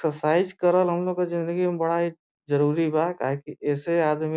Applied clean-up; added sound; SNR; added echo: none; none; none; none.